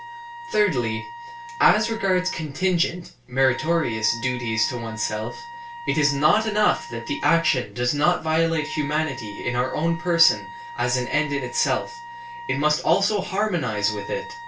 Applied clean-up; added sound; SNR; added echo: none; Wind instrument, woodwind instrument; 14 dB; reverberation time 0.3 s.